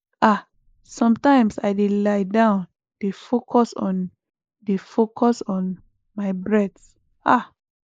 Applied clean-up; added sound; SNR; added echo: neural mask model Resemble Enhance denoiser.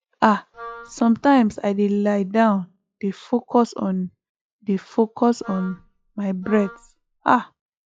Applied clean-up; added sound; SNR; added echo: classical method log-MMSE.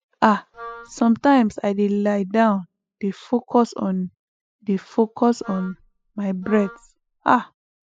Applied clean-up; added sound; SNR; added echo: classical method spectral subtraction.